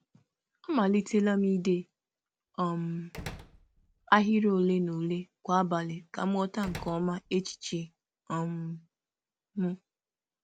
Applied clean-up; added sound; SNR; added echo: none; Slam; 17 dB; none.